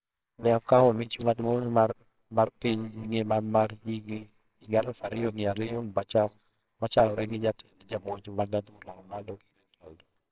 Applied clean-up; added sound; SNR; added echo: neural separator model SepFormer WHAMR!.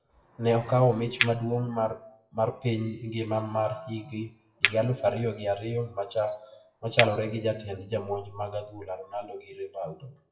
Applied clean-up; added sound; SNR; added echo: classical method WPE with log-MMSE.